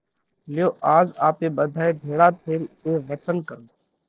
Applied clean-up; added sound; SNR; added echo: neural separator model SepFormer DNS4.